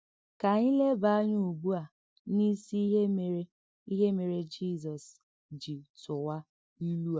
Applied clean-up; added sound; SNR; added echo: none; none; none; none.